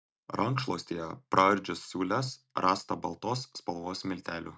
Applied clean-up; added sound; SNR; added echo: none; none; none; none.